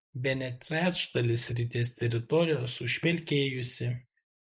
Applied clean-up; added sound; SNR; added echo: neural mask model Resemble Enhance denoiser.